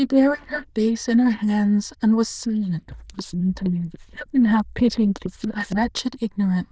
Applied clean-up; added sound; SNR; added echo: neural diffusion model UNIVERSE++.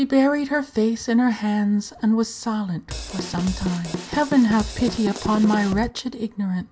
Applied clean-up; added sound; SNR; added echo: none; Drum kit; 8 dB; none.